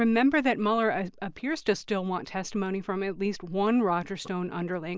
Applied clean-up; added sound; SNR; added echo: none; none; none; none.